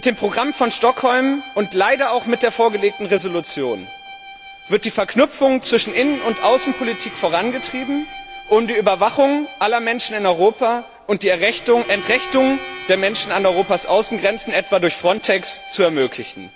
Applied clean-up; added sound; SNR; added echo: none; Bowed string instrument + Bowed string instrument; 15 dB; none.